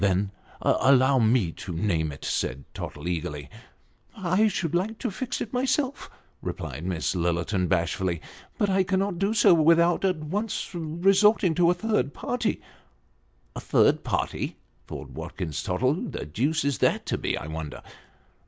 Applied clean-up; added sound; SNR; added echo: none; none; none; none.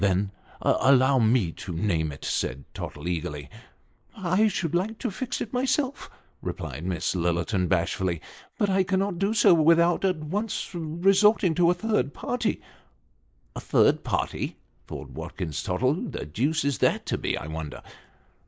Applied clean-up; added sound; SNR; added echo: neural mask model Resemble Enhance denoiser.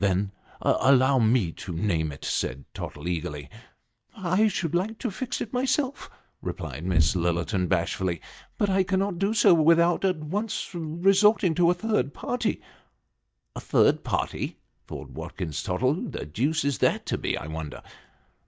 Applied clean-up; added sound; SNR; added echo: neural mask model DeepFilterNet 3.